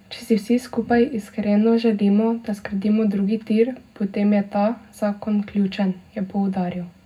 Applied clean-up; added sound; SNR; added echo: none; none; none; reverberation time 0.3 s.